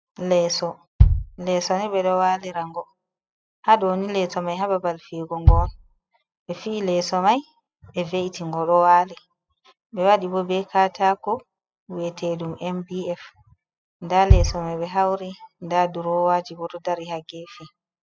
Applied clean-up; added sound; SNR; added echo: classical method spectral subtraction.